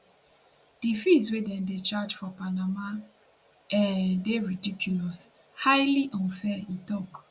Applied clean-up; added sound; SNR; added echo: none; none; none; none.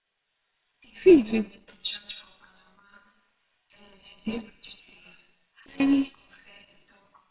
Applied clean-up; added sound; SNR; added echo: neural separator model SepFormer WHAMR!.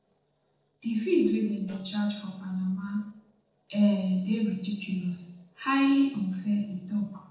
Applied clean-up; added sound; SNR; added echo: neural separator model SepFormer DNS4.